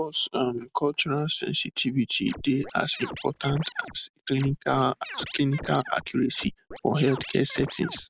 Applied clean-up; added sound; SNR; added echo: none; Scratching (performance technique); 14 dB; none.